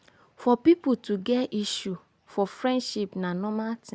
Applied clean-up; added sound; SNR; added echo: none; none; none; none.